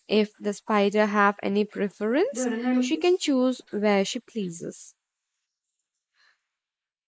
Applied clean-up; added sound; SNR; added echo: neural mask model Resemble Enhance denoiser.